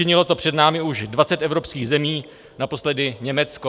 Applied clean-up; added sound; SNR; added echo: none; none; none; none.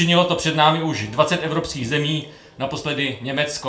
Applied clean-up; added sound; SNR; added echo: none; none; none; reverberation time 0.3 s.